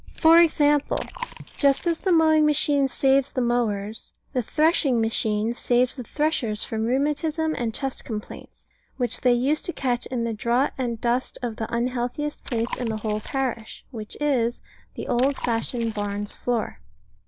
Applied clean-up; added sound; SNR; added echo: none; Chewing, mastication; 13 dB; none.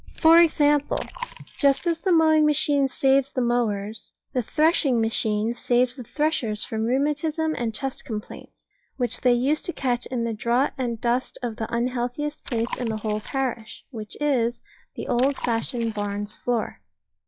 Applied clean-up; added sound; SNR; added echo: classical method log-MMSE.